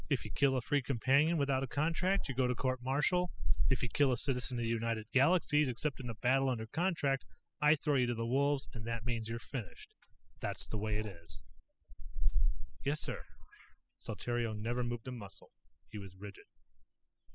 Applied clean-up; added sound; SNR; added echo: classical method spectral subtraction.